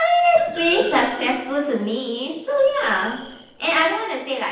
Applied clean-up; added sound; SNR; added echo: neural separator model SepFormer DNS4.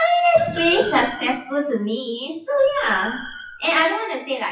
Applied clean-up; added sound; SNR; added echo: classical method WPE with log-MMSE.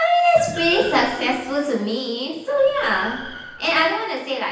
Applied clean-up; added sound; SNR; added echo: none; Car; 16 dB; reverberation time 0.9 s.